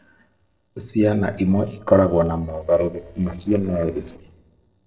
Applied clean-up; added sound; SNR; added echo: neural separator model SepFormer DNS4.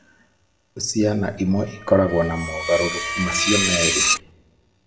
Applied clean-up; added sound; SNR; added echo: none; Screech; 2 dB; reverberation time 0.5 s.